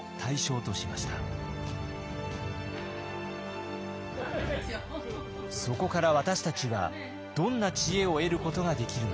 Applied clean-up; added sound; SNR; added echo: none; none; none; none.